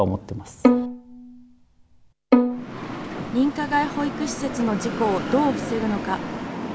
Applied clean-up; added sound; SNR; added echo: none; Bowed string instrument; -2 dB; none.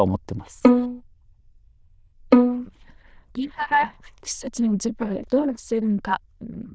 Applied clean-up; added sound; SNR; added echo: neural diffusion model UNIVERSE++.